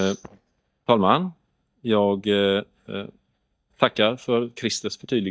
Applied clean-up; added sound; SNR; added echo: neural mask model DeepFilterNet 3.